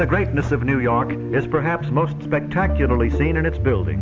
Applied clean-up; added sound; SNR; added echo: none; none; none; none.